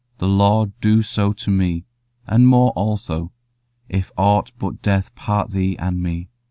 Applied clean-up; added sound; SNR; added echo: none; none; none; none.